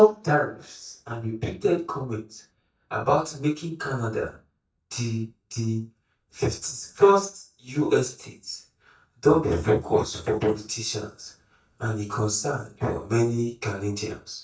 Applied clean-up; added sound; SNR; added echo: neural mask model DeepFilterNet 3.